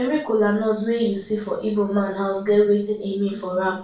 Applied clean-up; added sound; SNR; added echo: neural separator model SepFormer DNS4.